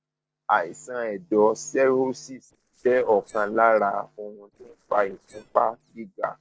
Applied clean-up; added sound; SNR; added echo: neural separator model SepFormer DNS4.